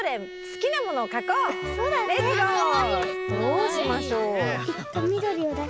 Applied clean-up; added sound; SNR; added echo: none; Bowed string instrument; 8 dB; none.